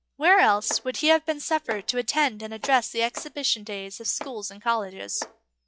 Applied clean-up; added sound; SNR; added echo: classical method log-MMSE.